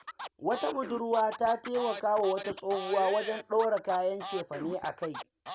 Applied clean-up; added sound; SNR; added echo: none; Scratching (performance technique); 11 dB; none.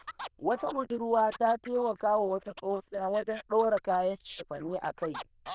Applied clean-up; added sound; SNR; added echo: neural diffusion model UNIVERSE++.